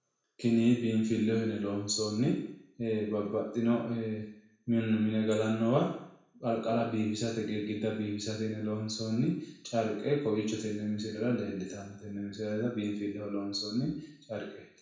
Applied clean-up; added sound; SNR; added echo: none; none; none; reverberation time 0.6 s.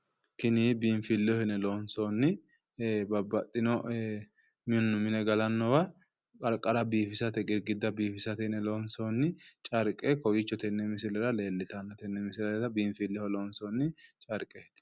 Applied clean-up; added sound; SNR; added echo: none; none; none; none.